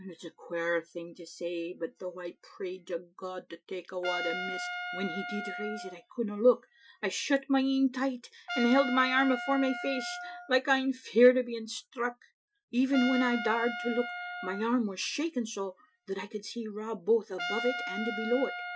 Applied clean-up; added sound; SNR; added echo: classical method Wiener filter.